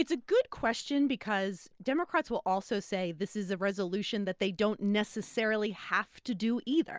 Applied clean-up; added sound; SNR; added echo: none; none; none; none.